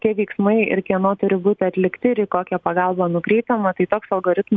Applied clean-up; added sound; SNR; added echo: none; none; none; none.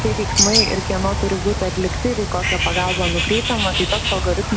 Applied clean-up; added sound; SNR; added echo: none; Bird; -1 dB; none.